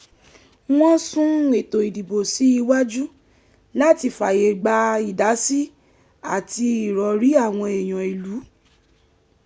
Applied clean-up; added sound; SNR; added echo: none; none; none; none.